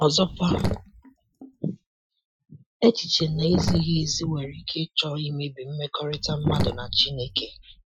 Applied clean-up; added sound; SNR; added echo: classical method Wiener filter.